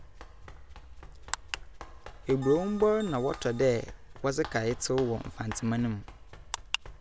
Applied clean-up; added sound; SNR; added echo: none; Bell + Run; 14 dB; none.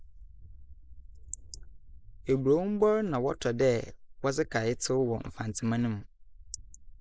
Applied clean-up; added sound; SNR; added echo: neural mask model Resemble Enhance denoiser.